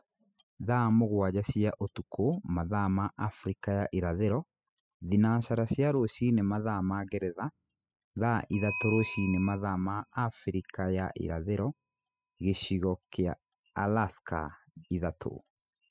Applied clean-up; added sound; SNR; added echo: classical method spectral subtraction.